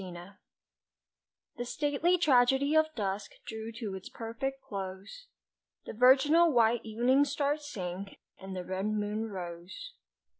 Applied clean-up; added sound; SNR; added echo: none; none; none; none.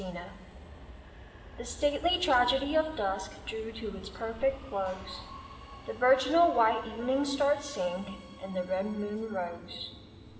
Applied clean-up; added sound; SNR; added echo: none; Subway, metro, underground; 16 dB; reverberation time 2.5 s.